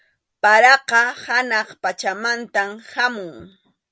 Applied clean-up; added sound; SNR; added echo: none; none; none; none.